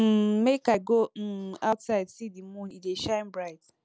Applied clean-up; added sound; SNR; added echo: none; none; none; none.